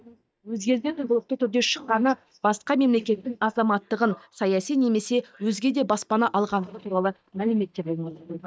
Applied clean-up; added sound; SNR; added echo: neural mask model DeepFilterNet 3.